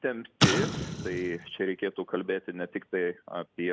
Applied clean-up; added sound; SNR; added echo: none; Explosion; -1 dB; none.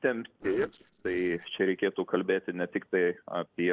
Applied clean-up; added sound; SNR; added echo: neural separator model SepFormer DNS4.